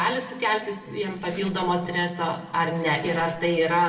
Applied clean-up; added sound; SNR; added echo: none; Squeak; 20 dB; reverberation time 1.2 s.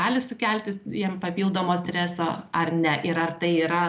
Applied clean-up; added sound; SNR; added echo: none; none; none; none.